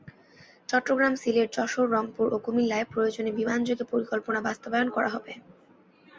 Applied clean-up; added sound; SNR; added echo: none; none; none; none.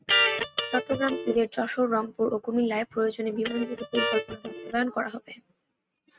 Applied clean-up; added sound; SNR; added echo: neural mask model RNNoise.